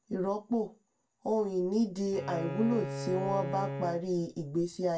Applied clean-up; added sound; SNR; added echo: none; Bowed string instrument; 7 dB; reverberation time 0.2 s.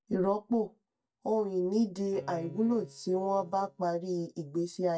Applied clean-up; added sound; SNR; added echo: neural mask model DeepFilterNet 3.